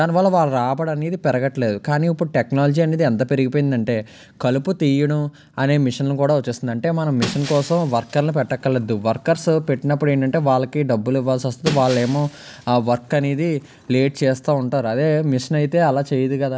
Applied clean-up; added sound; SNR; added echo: none; Shatter; 17 dB; none.